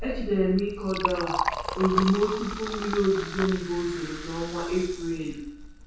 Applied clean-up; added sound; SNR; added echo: none; Liquid; 6 dB; reverberation time 0.6 s.